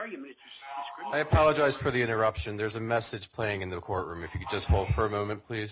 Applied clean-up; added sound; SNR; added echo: none; none; none; none.